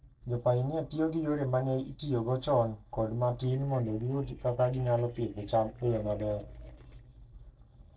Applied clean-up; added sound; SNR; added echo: neural separator model SepFormer DNS4.